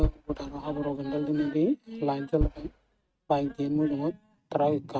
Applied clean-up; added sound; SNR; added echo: neural mask model RNNoise.